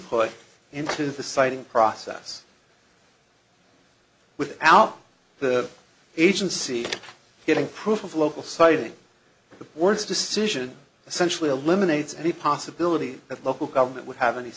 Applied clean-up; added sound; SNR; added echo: none; none; none; none.